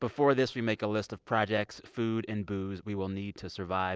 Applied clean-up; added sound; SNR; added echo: none; none; none; none.